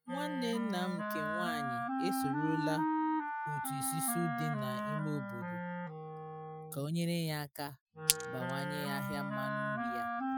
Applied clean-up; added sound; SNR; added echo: classical method Wiener filter.